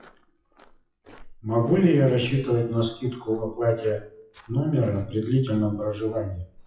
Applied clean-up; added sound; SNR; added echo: classical method WPE with log-MMSE.